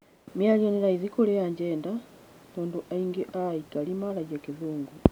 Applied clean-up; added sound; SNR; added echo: none; none; none; none.